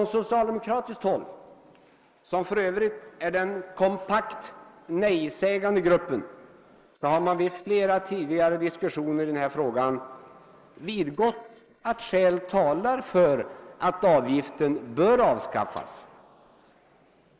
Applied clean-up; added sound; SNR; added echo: neural mask model Resemble Enhance denoiser.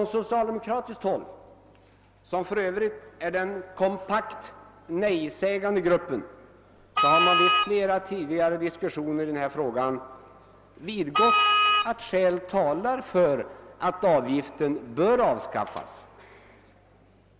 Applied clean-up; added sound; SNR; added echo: none; Wind instrument, woodwind instrument; -4 dB; none.